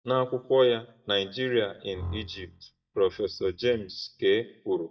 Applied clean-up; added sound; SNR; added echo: neural mask model DeepFilterNet 3.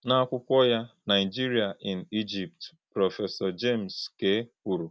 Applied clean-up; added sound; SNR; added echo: none; none; none; none.